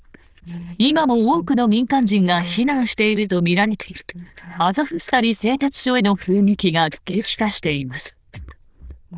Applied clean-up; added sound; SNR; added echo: neural diffusion model UNIVERSE++.